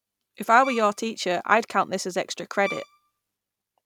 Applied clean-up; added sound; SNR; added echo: none; Bowed string instrument; 14 dB; none.